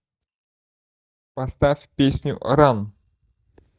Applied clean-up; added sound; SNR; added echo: neural mask model DeepFilterNet 3.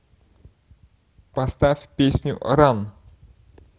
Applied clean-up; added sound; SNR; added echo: none; none; none; none.